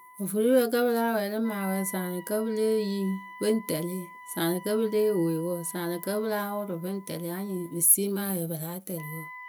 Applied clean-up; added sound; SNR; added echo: none; Wind instrument, woodwind instrument; 20 dB; none.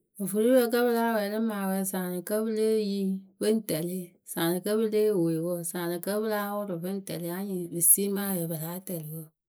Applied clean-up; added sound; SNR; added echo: neural mask model Resemble Enhance denoiser.